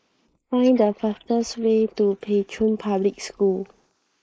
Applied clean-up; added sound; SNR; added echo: neural mask model Resemble Enhance denoiser.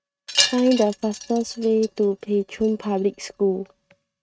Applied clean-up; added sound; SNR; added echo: neural mask model RNNoise.